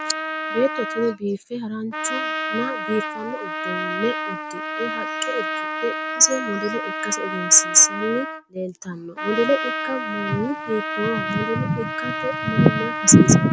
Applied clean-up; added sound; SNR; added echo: none; Trumpet; 6 dB; none.